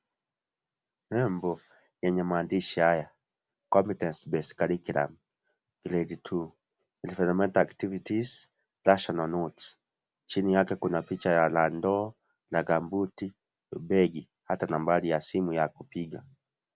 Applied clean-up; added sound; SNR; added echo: none; none; none; none.